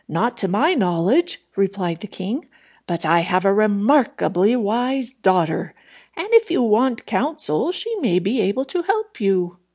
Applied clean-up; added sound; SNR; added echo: none; none; none; none.